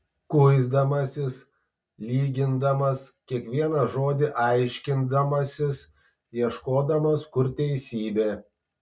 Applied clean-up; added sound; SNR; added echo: none; none; none; none.